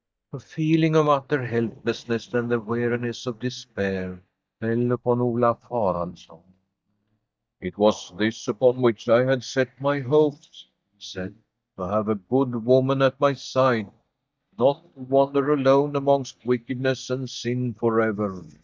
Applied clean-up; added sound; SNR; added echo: neural mask model DeepFilterNet 3.